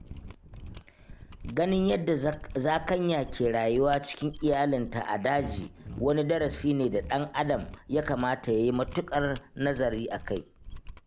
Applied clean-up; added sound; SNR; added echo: none; Mechanisms; 14 dB; none.